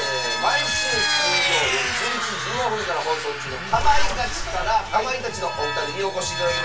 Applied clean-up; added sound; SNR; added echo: none; Vehicle; 2 dB; reverberation time 0.2 s.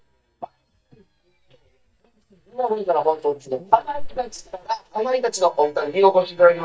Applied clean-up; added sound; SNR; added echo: neural mask model DeepFilterNet 3.